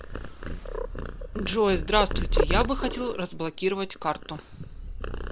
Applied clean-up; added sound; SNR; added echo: none; Purr; 1 dB; none.